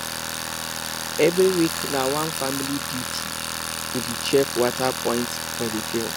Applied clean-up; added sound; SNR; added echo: none; Tools; 4 dB; none.